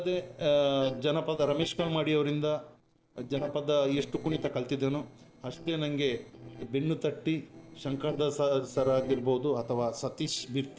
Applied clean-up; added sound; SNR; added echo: neural separator model SepFormer DNS4.